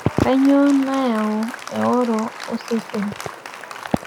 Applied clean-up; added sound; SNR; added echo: none; Applause; 14 dB; none.